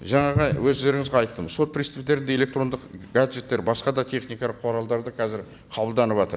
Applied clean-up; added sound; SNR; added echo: none; none; none; none.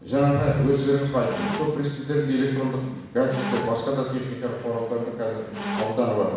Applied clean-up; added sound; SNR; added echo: none; Squeak; 11 dB; reverberation time 1.1 s.